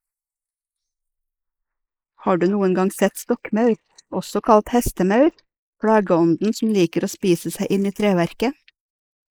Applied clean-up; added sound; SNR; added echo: neural mask model Resemble Enhance denoiser.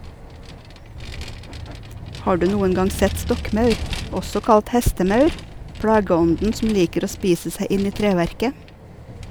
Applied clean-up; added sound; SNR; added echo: none; Vehicle; 10 dB; none.